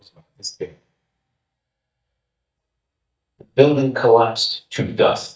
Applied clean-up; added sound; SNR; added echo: neural mask model DeepFilterNet 3.